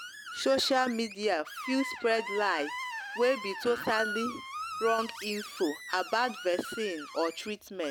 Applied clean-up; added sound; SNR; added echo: none; Screech; 9 dB; none.